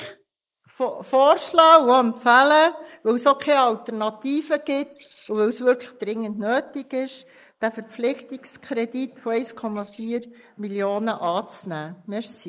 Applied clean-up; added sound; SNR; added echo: neural mask model Resemble Enhance denoiser.